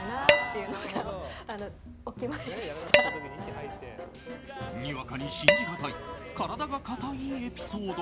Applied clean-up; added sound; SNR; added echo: none; Dishes, pots, and pans; -3 dB; none.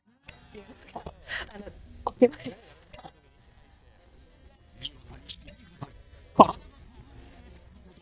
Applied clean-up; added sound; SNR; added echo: neural mask model DeepFilterNet 3.